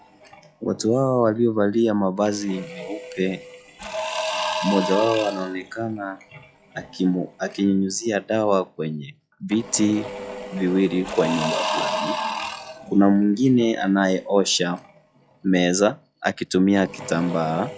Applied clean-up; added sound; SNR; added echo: classical method log-MMSE.